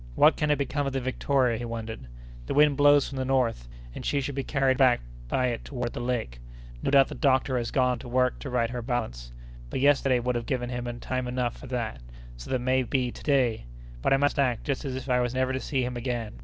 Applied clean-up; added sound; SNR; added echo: none; none; none; none.